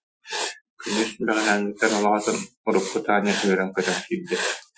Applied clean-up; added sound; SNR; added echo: classical method Wiener filter.